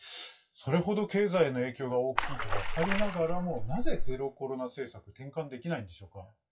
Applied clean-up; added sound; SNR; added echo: classical method WPE with log-MMSE.